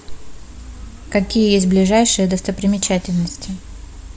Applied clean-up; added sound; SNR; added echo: none; none; none; none.